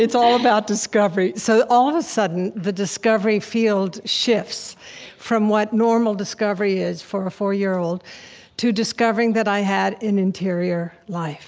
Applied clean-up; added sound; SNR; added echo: none; none; none; none.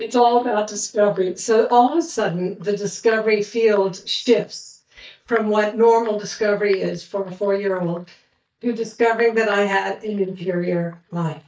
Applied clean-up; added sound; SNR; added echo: neural mask model DeepFilterNet 3.